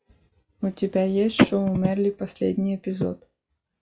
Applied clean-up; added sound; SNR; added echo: classical method log-MMSE.